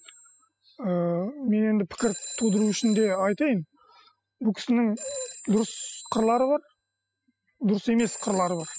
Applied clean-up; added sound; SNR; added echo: classical method spectral subtraction.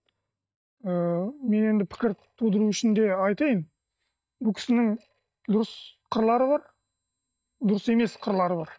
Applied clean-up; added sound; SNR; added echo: neural mask model DeepFilterNet 3.